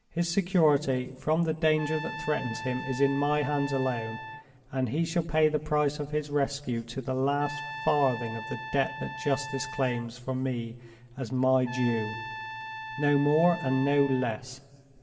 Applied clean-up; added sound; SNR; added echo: none; Trumpet; 11 dB; reverberation time 1.7 s.